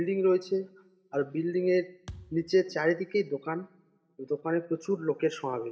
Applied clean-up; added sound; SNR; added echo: none; Thump, thud; 19 dB; reverberation time 0.5 s.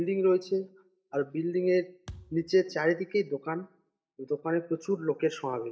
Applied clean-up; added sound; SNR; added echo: neural mask model DeepFilterNet 3.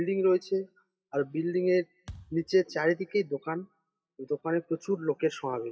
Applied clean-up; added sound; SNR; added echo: classical method WPE with log-MMSE.